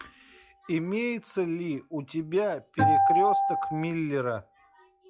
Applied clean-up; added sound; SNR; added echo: classical method log-MMSE.